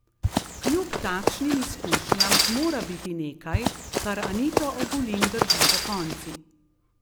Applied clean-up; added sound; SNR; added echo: none; Run; -4 dB; none.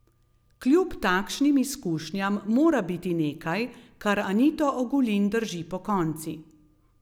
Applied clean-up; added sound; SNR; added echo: none; none; none; none.